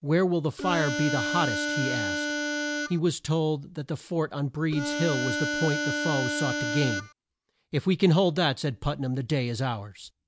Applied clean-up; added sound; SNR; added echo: none; Harmonica; 1 dB; none.